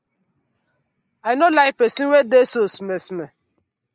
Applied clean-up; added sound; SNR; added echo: neural mask model Resemble Enhance denoiser.